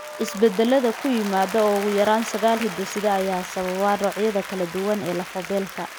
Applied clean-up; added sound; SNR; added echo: none; Applause; 12 dB; none.